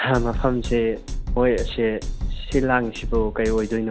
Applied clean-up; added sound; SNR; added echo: none; Drum kit; 5 dB; none.